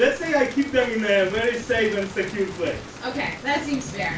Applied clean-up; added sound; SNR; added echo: none; Rain; 17 dB; reverberation time 0.2 s.